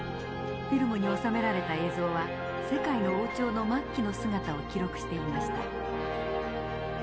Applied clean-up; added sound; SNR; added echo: none; none; none; none.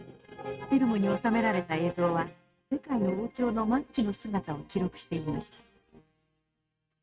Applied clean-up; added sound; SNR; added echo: neural mask model RNNoise.